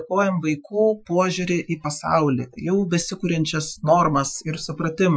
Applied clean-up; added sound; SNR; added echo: classical method Wiener filter.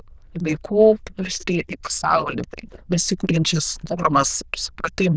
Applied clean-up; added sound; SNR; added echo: neural diffusion model UNIVERSE++.